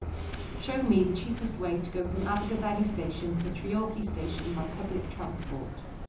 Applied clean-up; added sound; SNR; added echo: none; Subway, metro, underground; 5 dB; reverberation time 0.6 s.